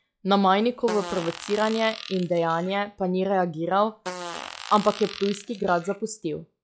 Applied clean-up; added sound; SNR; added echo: classical method log-MMSE.